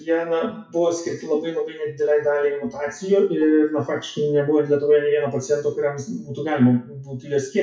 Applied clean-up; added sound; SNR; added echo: classical method WPE with log-MMSE.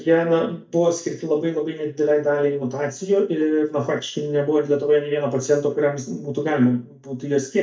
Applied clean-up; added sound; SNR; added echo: neural mask model DeepFilterNet 3.